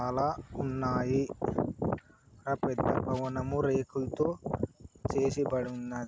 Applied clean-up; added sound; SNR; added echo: none; none; none; none.